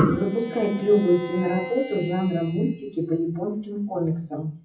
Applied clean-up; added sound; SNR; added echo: classical method WPE with log-MMSE.